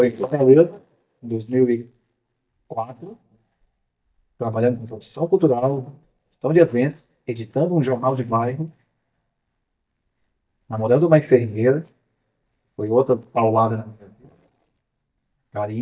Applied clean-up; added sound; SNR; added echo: neural mask model DeepFilterNet 3.